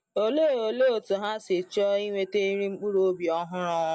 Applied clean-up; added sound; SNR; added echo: none; none; none; none.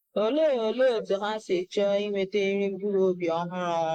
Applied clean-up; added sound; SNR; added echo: neural mask model Resemble Enhance denoiser.